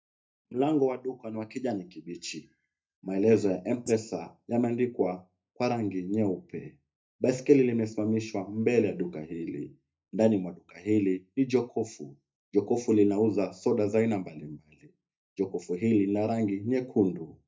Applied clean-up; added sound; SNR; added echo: neural mask model DeepFilterNet 3.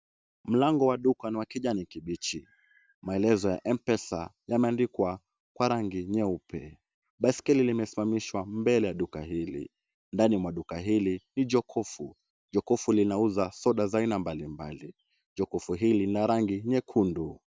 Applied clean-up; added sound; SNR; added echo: none; none; none; none.